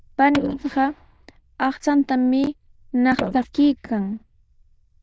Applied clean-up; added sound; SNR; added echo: neural diffusion model UNIVERSE++.